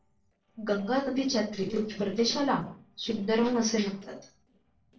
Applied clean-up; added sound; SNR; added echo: neural separator model SepFormer DNS4.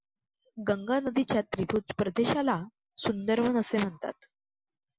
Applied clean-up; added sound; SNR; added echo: none; none; none; none.